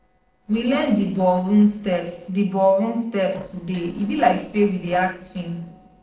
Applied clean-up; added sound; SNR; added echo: neural separator model SepFormer DNS4.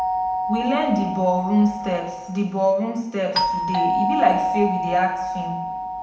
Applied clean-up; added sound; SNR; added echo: none; Doorbell; 2 dB; reverberation time 0.8 s.